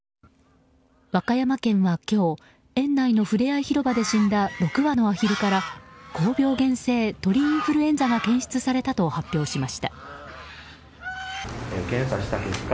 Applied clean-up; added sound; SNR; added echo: none; none; none; none.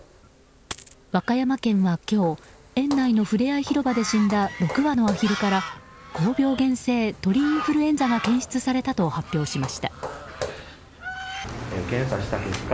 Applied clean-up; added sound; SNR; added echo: none; Coin (dropping) + Walk, footsteps; 17 dB; none.